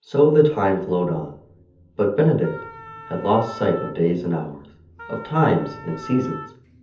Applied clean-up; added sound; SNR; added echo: none; Wind instrument, woodwind instrument; 16 dB; reverberation time 0.7 s.